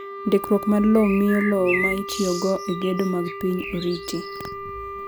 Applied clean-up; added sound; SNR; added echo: none; Wind instrument, woodwind instrument + Bird; 8 dB; none.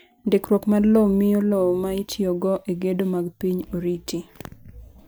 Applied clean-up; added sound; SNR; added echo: none; none; none; none.